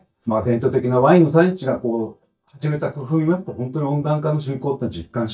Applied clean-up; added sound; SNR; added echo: neural mask model DeepFilterNet 3.